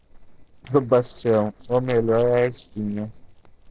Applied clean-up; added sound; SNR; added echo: neural separator model SepFormer DNS4.